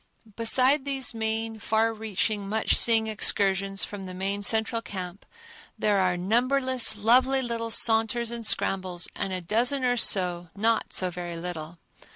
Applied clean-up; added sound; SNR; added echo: none; none; none; none.